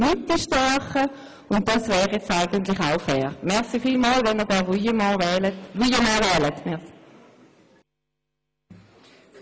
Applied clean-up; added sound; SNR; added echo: none; none; none; none.